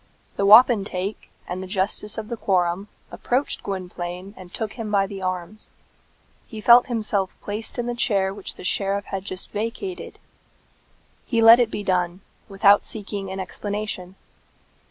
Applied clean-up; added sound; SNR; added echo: none; none; none; none.